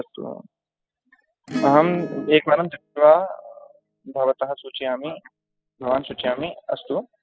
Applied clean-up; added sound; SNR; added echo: classical method spectral subtraction.